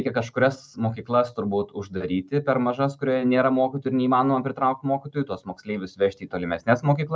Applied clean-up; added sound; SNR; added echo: none; none; none; none.